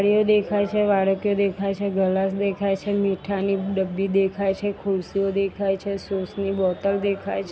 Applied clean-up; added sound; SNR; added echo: none; none; none; none.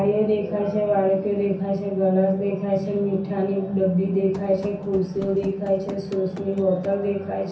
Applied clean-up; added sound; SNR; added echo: none; Run; 17 dB; reverberation time 0.6 s.